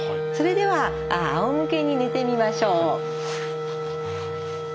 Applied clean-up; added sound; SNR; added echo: none; Wind instrument, woodwind instrument; 3 dB; none.